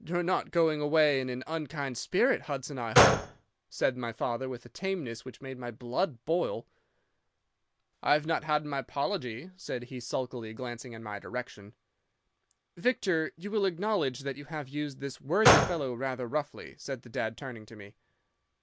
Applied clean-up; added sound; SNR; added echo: none; Gunshot, gunfire; -3 dB; none.